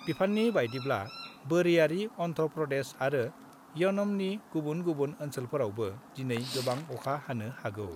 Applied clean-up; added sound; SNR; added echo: none; Chirp, tweet; 17 dB; none.